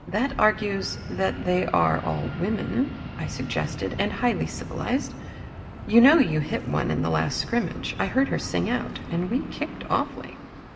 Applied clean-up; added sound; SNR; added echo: none; Fixed-wing aircraft, airplane; 11 dB; reverberation time 1.0 s.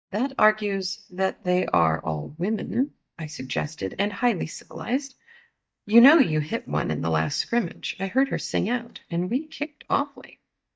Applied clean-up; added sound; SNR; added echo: neural mask model DeepFilterNet 3.